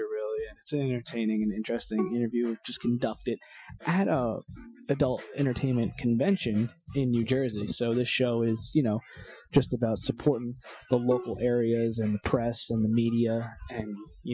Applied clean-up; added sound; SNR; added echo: classical method Wiener filter.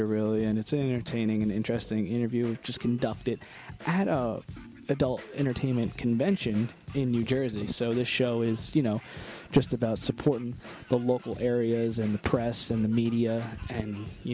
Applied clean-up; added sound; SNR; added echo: none; none; none; none.